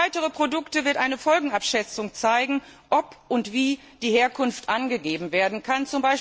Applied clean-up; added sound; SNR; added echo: none; none; none; none.